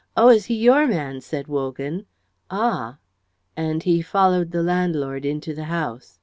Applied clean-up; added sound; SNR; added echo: none; none; none; none.